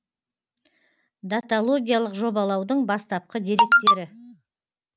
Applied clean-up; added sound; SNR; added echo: none; none; none; none.